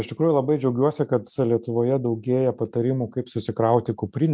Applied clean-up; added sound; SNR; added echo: none; none; none; none.